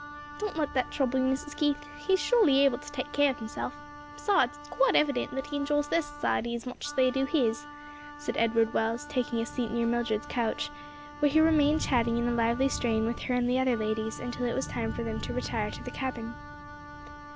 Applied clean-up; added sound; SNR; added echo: none; Wind instrument, woodwind instrument + Thunder; 12 dB; none.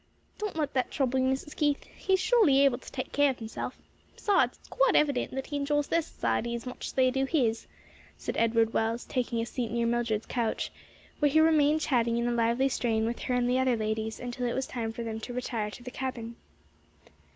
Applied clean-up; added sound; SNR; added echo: none; none; none; none.